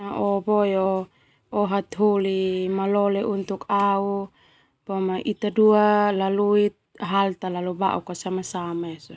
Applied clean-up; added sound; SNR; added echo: none; none; none; none.